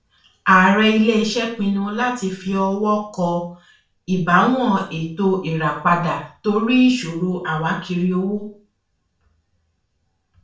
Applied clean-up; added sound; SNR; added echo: none; none; none; reverberation time 0.4 s.